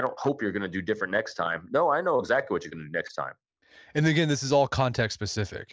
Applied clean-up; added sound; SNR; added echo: none; none; none; none.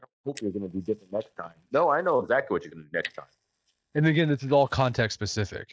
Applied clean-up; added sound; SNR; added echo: neural mask model DeepFilterNet 3.